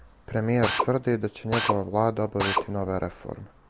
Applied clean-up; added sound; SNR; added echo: none; Drill; 1 dB; none.